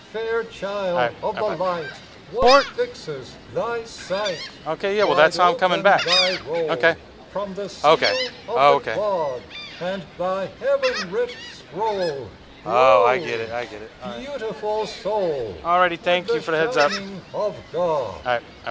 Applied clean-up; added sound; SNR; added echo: none; Gull, seagull; -3 dB; reverberation time 1.4 s.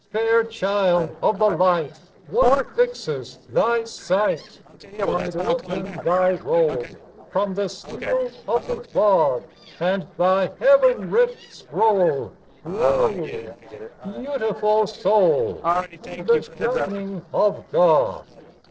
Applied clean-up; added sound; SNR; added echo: neural separator model SepFormer DNS4.